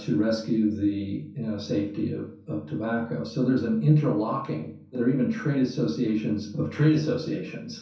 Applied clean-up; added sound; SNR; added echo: none; none; none; reverberation time 0.6 s.